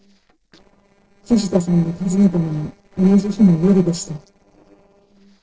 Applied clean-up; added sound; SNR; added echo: neural separator model SepFormer DNS4.